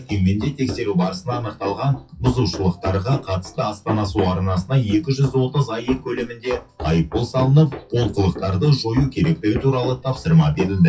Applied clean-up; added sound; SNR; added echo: classical method WPE with log-MMSE.